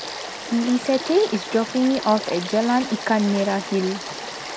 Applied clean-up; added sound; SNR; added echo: none; Stream / Frog; 10 dB; none.